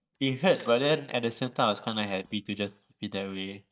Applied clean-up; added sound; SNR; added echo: neural mask model DeepFilterNet 3.